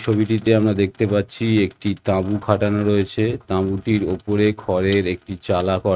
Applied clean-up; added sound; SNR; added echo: neural mask model RNNoise.